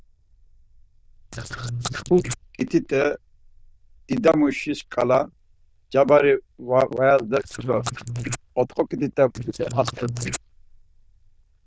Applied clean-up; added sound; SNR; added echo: neural diffusion model UNIVERSE++.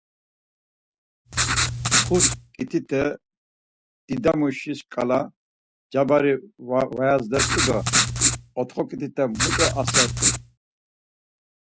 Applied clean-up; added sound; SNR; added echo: none; Writing; -4 dB; none.